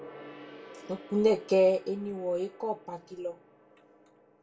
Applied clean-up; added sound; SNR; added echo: none; Gong; 20 dB; reverberation time 0.2 s.